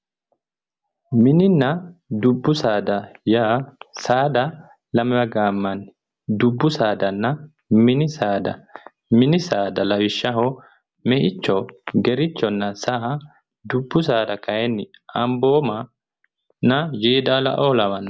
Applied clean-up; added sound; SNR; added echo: none; none; none; none.